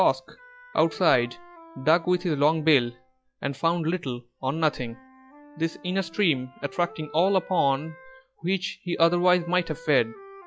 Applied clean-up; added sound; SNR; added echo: classical method log-MMSE.